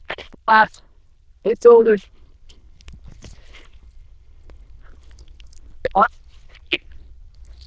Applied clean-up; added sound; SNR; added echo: neural diffusion model UNIVERSE++.